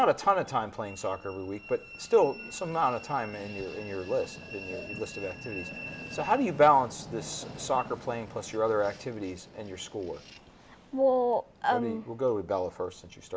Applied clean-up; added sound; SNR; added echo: none; Train; 16 dB; none.